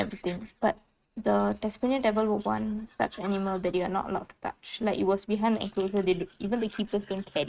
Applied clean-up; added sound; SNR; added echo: neural mask model RNNoise.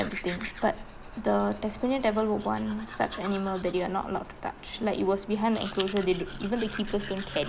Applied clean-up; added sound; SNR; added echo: none; Domestic sounds, home sounds; 13 dB; none.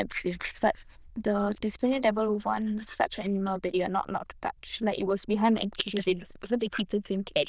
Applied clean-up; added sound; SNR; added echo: neural diffusion model UNIVERSE++.